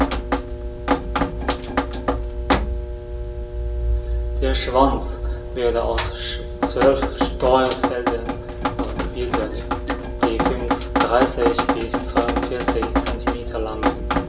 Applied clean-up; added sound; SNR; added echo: none; Drip; -3 dB; reverberation time 2.7 s.